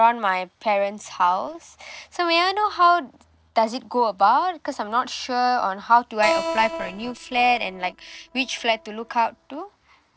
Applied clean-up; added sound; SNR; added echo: neural separator model SepFormer DNS4.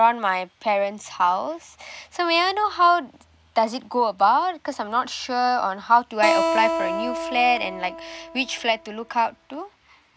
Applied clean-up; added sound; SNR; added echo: none; Acoustic guitar; 4 dB; none.